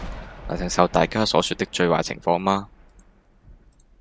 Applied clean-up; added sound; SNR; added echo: none; Thunder; 15 dB; none.